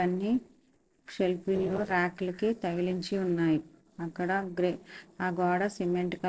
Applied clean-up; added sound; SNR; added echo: neural separator model SepFormer DNS4.